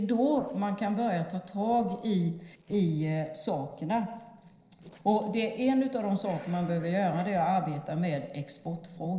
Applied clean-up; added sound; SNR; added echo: neural separator model SepFormer DNS4.